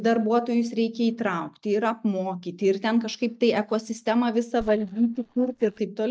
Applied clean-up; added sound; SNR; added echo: neural mask model DeepFilterNet 3.